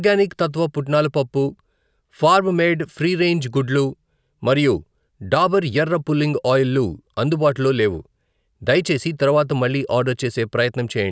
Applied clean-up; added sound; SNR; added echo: none; none; none; none.